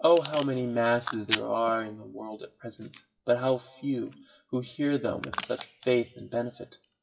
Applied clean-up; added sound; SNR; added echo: classical method WPE with log-MMSE.